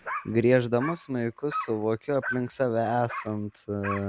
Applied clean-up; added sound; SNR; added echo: none; Dog; 11 dB; none.